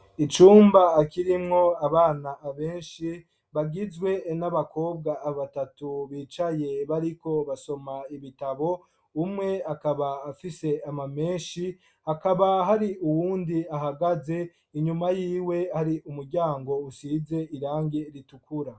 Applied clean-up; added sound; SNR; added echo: none; none; none; none.